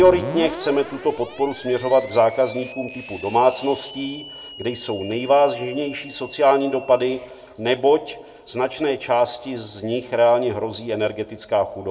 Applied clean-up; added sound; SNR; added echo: none; Screech; 17 dB; reverberation time 1.1 s.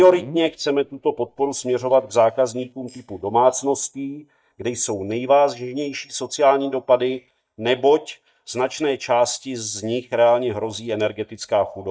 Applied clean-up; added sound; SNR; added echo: neural mask model DeepFilterNet 3.